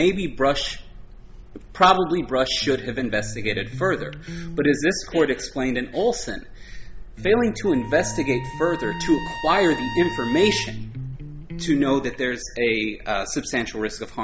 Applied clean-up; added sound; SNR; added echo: none; Trumpet + Electric guitar; 10 dB; none.